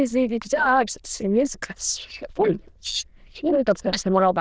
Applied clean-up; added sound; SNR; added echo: neural diffusion model UNIVERSE++.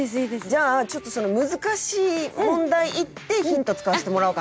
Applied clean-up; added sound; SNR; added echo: none; none; none; none.